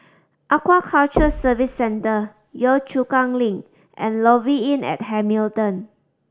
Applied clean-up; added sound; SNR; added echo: none; Knock; 9 dB; none.